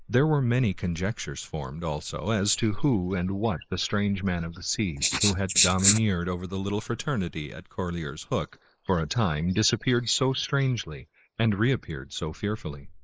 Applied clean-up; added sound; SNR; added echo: neural mask model Resemble Enhance denoiser.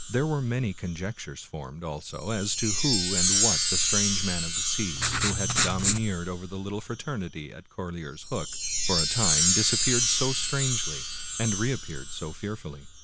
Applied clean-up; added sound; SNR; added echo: none; Chime + Writing; -3 dB; none.